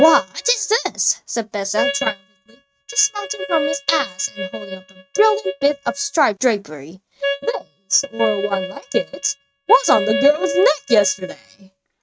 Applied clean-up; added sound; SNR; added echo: neural mask model RNNoise.